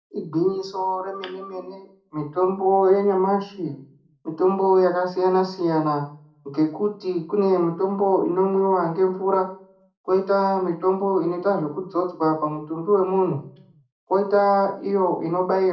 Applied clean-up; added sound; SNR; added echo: none; none; none; reverberation time 0.4 s.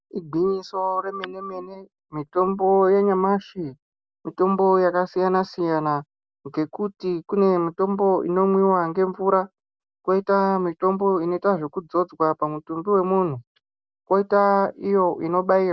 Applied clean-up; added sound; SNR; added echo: none; none; none; none.